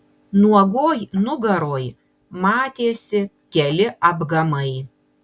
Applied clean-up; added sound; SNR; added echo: none; none; none; none.